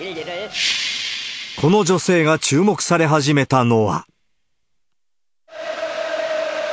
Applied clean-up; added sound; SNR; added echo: none; none; none; none.